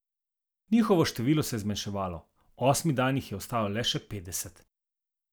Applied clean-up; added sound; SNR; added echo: none; none; none; none.